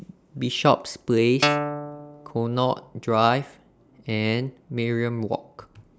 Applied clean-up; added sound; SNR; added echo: none; Guitar; 1 dB; none.